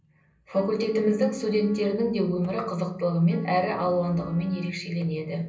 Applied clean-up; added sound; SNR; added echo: none; Wind instrument, woodwind instrument; 20 dB; reverberation time 0.6 s.